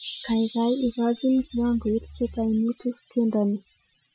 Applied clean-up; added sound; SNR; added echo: classical method Wiener filter.